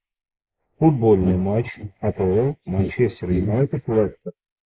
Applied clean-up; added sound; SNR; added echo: neural mask model Resemble Enhance denoiser.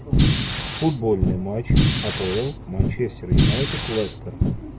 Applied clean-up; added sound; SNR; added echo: none; Fire; -4 dB; none.